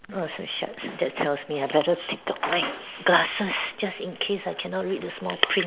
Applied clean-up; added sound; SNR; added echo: none; none; none; none.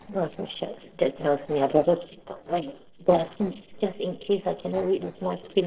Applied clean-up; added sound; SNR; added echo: neural separator model SepFormer DNS4.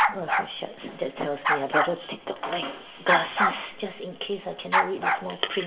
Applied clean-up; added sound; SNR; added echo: none; Bark; -2 dB; reverberation time 2.9 s.